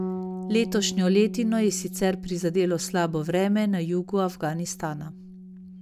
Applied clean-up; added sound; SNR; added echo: none; Bass guitar; 11 dB; none.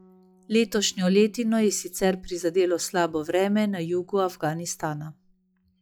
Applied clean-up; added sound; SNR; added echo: classical method log-MMSE.